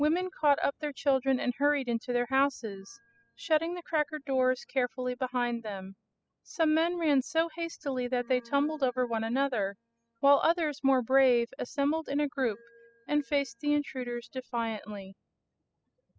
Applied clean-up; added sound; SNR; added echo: classical method spectral subtraction.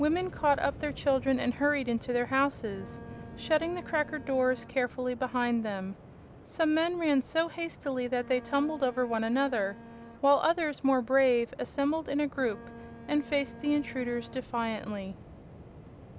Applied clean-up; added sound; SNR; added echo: none; Bowed string instrument + Waves, surf; 16 dB; none.